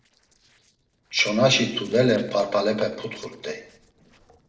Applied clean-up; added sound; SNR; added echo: neural separator model SepFormer DNS4.